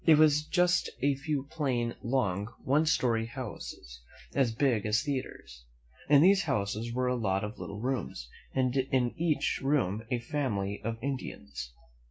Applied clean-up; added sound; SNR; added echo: none; none; none; none.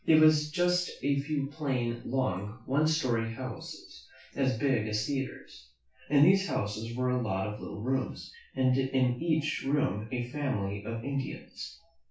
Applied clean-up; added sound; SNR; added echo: none; none; none; reverberation time 0.3 s.